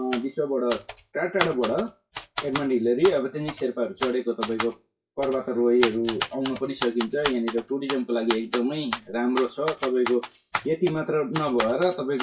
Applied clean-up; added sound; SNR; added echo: classical method WPE with log-MMSE.